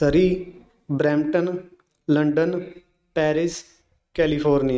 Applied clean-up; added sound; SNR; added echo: neural mask model RNNoise.